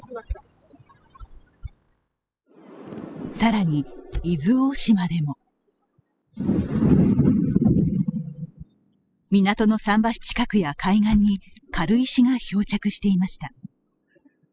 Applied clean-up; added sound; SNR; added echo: classical method spectral subtraction.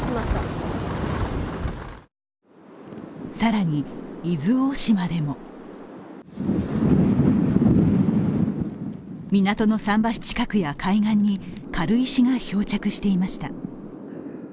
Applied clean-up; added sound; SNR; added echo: none; none; none; none.